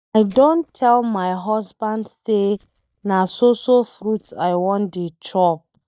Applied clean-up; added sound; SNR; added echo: neural mask model DeepFilterNet 3.